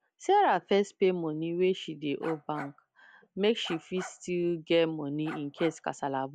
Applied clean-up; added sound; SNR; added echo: none; Bark; 16 dB; none.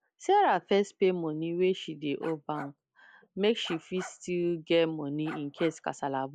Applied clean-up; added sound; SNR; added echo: neural mask model Resemble Enhance denoiser.